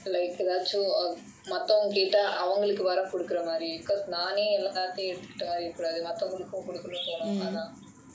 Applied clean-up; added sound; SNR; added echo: none; none; none; none.